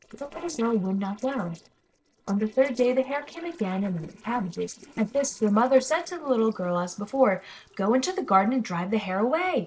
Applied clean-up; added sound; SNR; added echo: neural separator model SepFormer DNS4.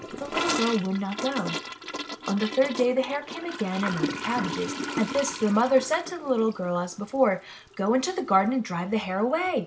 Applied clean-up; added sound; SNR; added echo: none; Toilet flush / Gurgling; 8 dB; none.